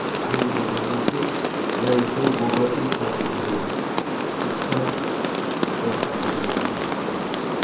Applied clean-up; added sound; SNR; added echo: none; Rain; -4 dB; reverberation time 0.4 s.